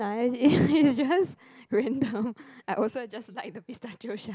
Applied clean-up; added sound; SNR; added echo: none; none; none; none.